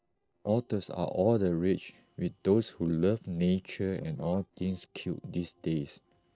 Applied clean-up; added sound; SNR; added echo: neural separator model SepFormer DNS4.